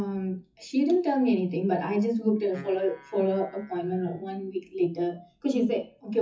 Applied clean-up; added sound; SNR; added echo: classical method WPE with log-MMSE.